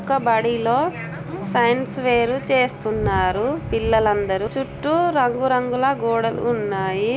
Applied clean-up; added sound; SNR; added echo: none; Bowed string instrument; 17 dB; none.